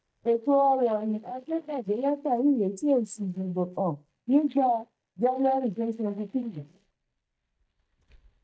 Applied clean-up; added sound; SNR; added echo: neural mask model DeepFilterNet 3.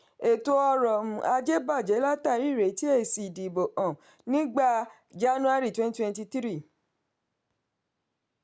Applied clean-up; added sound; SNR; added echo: none; none; none; none.